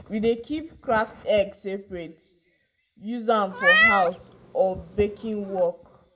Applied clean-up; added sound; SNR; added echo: none; Meow; -2 dB; reverberation time 0.2 s.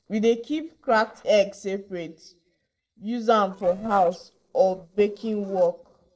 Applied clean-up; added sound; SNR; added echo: neural separator model SepFormer DNS4.